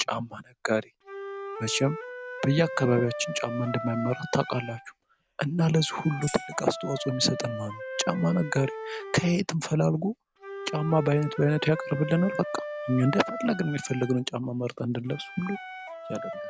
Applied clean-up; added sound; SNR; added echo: none; Tambourine + Wind instrument, woodwind instrument; 10 dB; none.